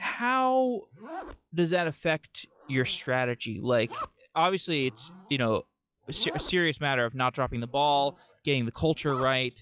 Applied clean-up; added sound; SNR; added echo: classical method log-MMSE.